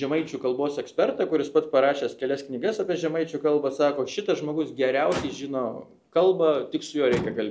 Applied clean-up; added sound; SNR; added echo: none; Motor vehicle (road); 17 dB; none.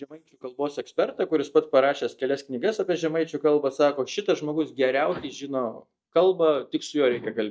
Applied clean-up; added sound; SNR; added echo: neural mask model DeepFilterNet 3.